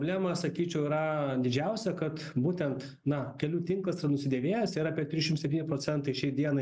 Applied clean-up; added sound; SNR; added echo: neural mask model Resemble Enhance denoiser.